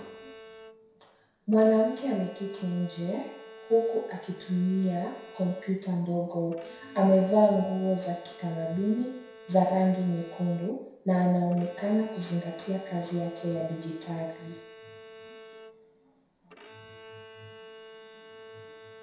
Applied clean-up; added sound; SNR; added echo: none; Bowed string instrument; 20 dB; reverberation time 0.7 s.